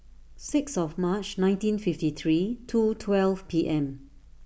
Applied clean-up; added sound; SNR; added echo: none; none; none; none.